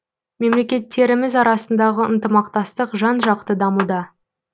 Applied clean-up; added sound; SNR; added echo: none; Clapping; 11 dB; none.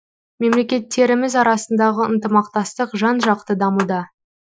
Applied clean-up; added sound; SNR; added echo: classical method Wiener filter.